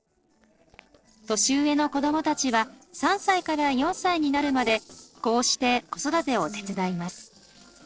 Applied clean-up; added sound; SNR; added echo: neural separator model SepFormer DNS4.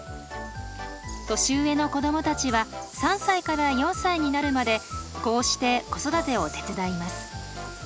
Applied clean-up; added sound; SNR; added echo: none; none; none; none.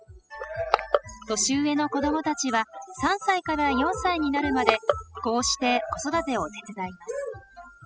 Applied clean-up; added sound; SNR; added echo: classical method spectral subtraction.